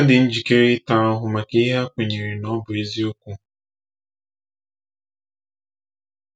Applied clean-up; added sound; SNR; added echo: none; none; none; none.